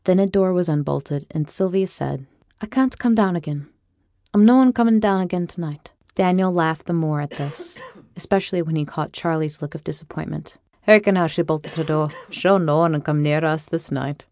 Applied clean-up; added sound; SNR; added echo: none; Cough; 19 dB; none.